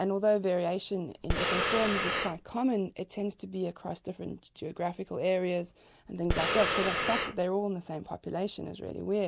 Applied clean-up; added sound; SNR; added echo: none; Breathing; -1 dB; none.